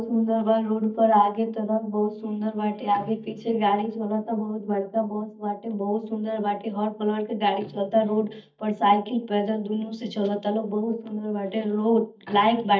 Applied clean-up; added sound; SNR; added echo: neural mask model DeepFilterNet 3.